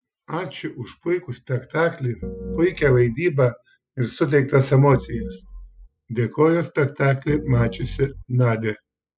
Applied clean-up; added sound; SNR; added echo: classical method spectral subtraction.